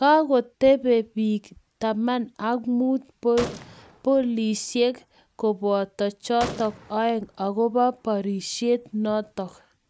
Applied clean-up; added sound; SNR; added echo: none; Gunshot, gunfire; 17 dB; none.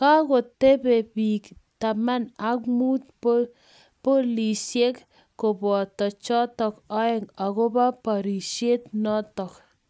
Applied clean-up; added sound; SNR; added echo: none; none; none; none.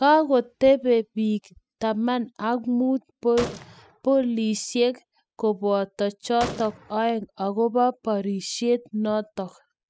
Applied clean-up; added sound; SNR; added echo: classical method spectral subtraction.